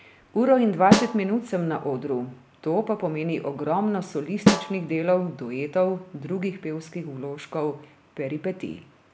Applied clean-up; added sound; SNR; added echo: none; Snare drum; 0 dB; none.